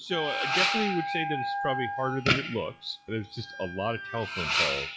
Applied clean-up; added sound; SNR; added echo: classical method log-MMSE.